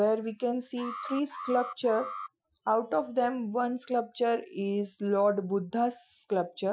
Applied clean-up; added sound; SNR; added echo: classical method Wiener filter.